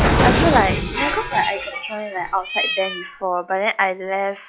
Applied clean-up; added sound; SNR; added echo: classical method log-MMSE.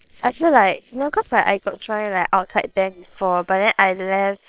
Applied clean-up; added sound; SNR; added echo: neural separator model SepFormer WHAM!.